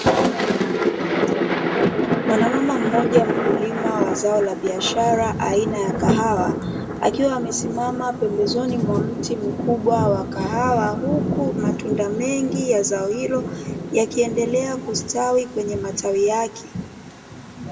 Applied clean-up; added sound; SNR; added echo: none; Thunder; 1 dB; reverberation time 1.1 s.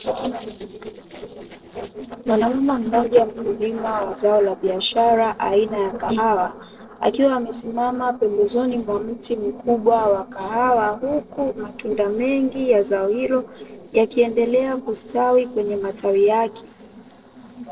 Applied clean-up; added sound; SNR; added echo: neural separator model SepFormer DNS4.